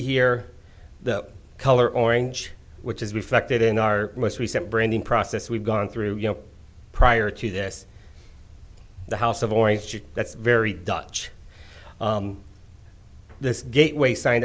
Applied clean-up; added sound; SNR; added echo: none; none; none; none.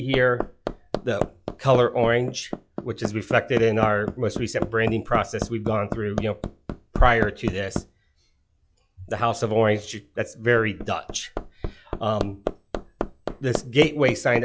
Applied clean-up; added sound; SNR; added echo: classical method log-MMSE.